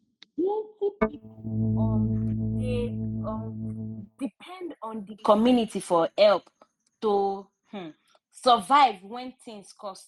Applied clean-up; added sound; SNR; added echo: neural mask model RNNoise.